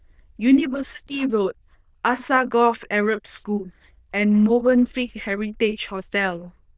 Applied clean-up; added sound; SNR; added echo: neural diffusion model UNIVERSE++.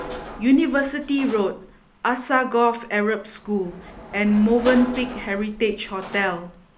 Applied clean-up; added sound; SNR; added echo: none; Sliding door / Slam; 15 dB; none.